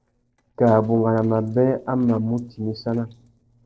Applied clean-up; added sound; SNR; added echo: neural separator model SepFormer DNS4.